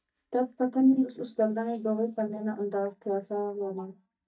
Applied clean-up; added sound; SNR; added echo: neural mask model DeepFilterNet 3.